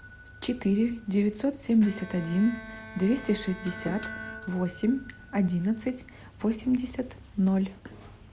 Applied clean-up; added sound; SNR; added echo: none; Bowed string instrument + Doorbell; 11 dB; none.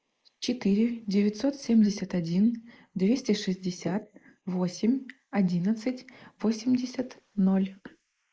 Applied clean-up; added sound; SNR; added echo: neural mask model Resemble Enhance denoiser.